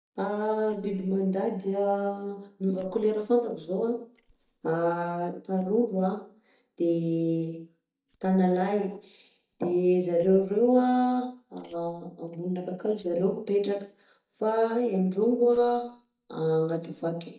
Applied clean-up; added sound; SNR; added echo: neural mask model DeepFilterNet 3.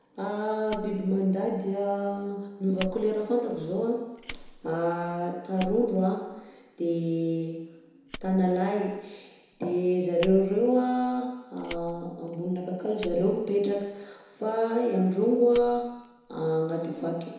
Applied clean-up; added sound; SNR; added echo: none; Fire; 20 dB; reverberation time 1.0 s.